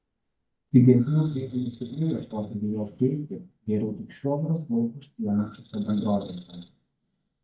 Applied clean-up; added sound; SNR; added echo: neural mask model DeepFilterNet 3.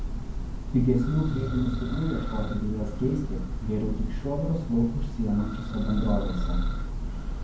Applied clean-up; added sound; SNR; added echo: none; Church bell; 1 dB; reverberation time 0.9 s.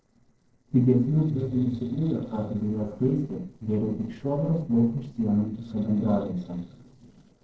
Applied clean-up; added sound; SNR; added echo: neural separator model SepFormer DNS4.